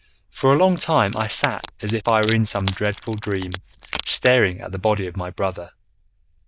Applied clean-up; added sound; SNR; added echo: neural diffusion model UNIVERSE++.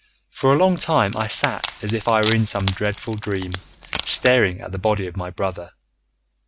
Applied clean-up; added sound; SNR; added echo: none; Wood; 10 dB; none.